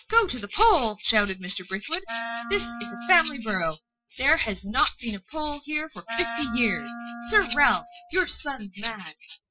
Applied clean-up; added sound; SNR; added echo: classical method Wiener filter.